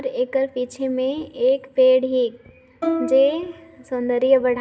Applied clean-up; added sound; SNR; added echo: none; Plucked string instrument; 8 dB; reverberation time 1.0 s.